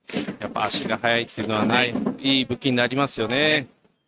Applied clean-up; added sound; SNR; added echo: neural mask model RNNoise.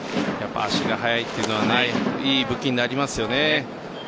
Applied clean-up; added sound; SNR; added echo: none; Brass instrument; 14 dB; none.